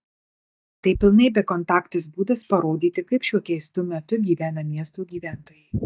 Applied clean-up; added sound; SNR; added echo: neural mask model DeepFilterNet 3.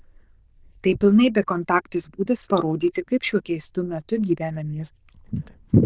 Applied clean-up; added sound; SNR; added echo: neural diffusion model UNIVERSE++.